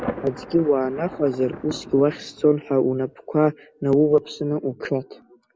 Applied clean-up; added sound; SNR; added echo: none; Thunder; 16 dB; none.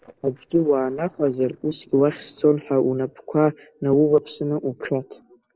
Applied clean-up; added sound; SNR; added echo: neural separator model SepFormer DNS4.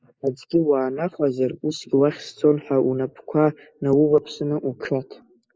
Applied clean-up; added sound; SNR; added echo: neural mask model Resemble Enhance denoiser.